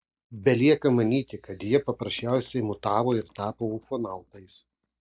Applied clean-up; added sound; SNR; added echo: neural mask model DeepFilterNet 3.